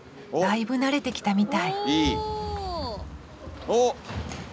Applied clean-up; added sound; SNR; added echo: none; none; none; none.